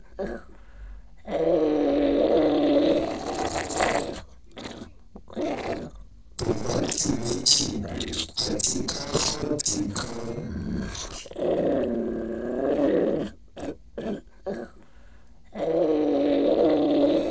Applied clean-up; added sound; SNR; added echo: neural separator model SepFormer DNS4.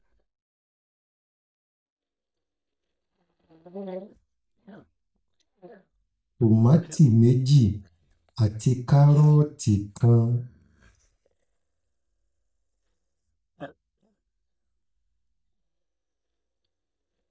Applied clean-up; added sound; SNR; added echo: neural mask model DeepFilterNet 3.